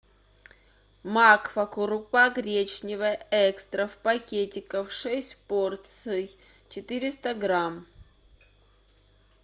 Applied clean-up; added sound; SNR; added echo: none; none; none; none.